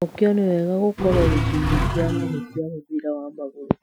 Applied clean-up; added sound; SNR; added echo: classical method Wiener filter.